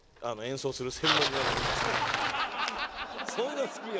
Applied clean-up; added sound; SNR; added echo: none; Bicycle; 0 dB; none.